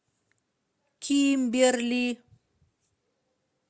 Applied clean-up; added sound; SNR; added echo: none; none; none; none.